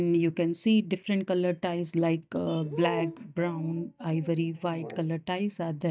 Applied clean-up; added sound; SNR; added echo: neural mask model DeepFilterNet 3.